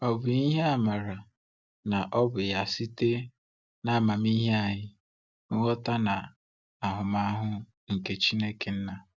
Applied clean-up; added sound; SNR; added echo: none; none; none; none.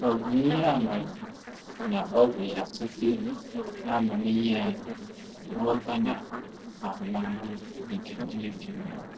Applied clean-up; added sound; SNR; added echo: neural separator model SepFormer DNS4.